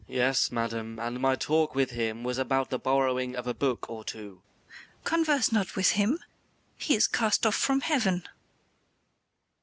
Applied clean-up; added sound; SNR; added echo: none; none; none; none.